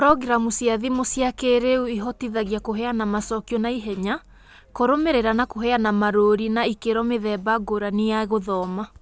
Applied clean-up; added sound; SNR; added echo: none; none; none; none.